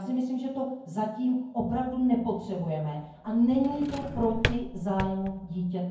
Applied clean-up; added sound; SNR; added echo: none; Drawer open or close; 7 dB; reverberation time 0.9 s.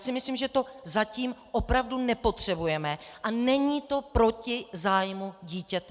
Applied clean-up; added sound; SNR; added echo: none; none; none; none.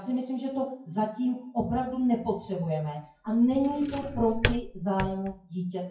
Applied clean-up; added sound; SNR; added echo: classical method WPE with log-MMSE.